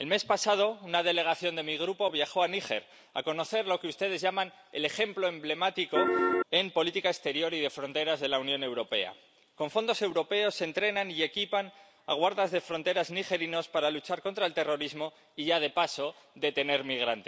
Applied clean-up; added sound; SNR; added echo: none; Piano; -4 dB; none.